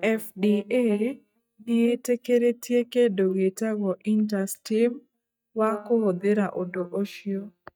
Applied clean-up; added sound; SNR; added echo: neural mask model DeepFilterNet 3.